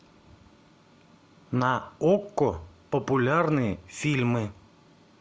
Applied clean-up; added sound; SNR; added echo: none; none; none; none.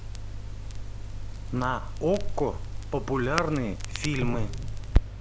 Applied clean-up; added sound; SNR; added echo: none; Crackle; -1 dB; none.